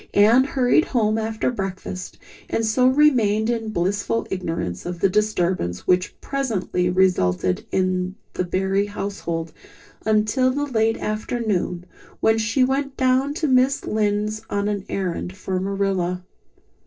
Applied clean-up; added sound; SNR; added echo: neural separator model SepFormer DNS4.